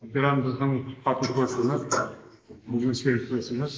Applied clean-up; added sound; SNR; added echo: neural mask model Resemble Enhance denoiser.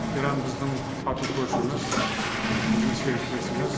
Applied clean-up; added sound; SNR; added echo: none; Toilet flush / Water; 1 dB; none.